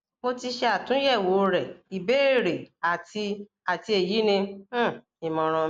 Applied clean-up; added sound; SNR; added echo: none; none; none; none.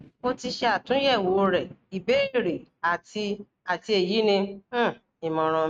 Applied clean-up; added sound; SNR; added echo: neural mask model RNNoise.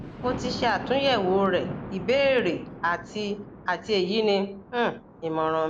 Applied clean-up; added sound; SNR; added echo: none; Thunder; 12 dB; none.